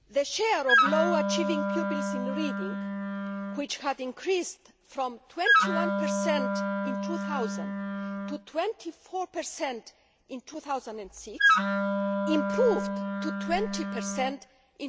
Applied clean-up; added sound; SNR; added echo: none; Wind instrument, woodwind instrument; -4 dB; none.